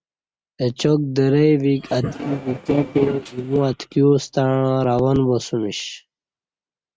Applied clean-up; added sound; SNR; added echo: neural mask model RNNoise.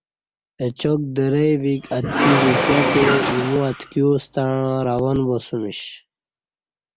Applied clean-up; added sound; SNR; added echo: none; Engine / Mechanisms; 0 dB; none.